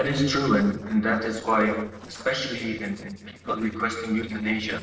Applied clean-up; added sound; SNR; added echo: neural separator model SepFormer DNS4.